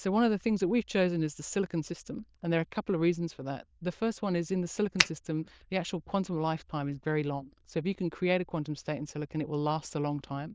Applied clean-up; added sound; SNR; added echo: neural diffusion model UNIVERSE++.